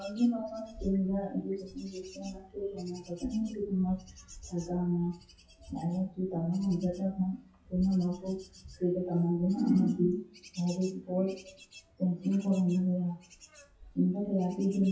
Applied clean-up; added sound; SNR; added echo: classical method WPE with log-MMSE.